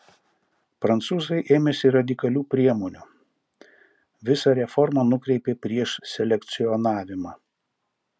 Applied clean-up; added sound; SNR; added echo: none; none; none; none.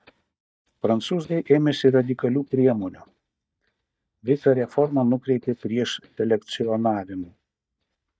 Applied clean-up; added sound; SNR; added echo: neural mask model DeepFilterNet 3.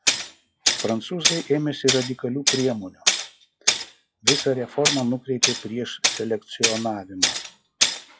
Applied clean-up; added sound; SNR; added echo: classical method log-MMSE.